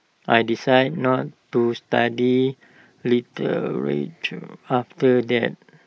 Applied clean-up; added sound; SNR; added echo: neural mask model Resemble Enhance denoiser.